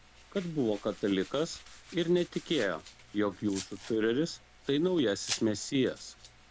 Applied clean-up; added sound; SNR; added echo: none; Domestic sounds, home sounds; 16 dB; none.